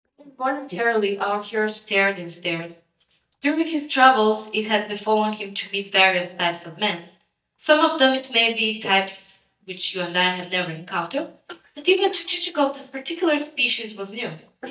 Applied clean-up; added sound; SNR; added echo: neural mask model DeepFilterNet 3.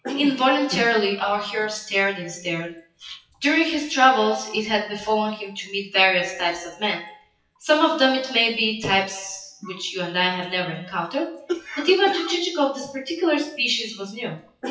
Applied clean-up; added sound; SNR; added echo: classical method WPE with log-MMSE.